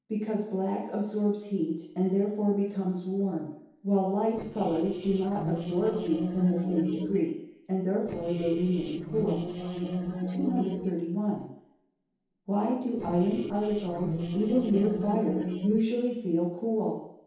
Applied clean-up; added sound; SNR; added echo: neural separator model SepFormer DNS4.